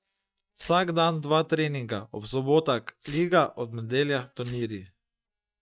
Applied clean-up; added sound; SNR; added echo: neural mask model DeepFilterNet 3.